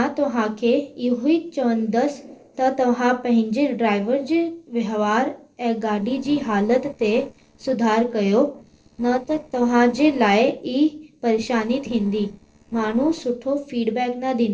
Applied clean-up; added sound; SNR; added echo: neural separator model SepFormer DNS4.